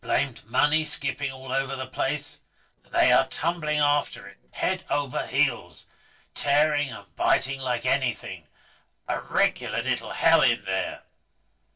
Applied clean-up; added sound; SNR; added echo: neural separator model SepFormer DNS4.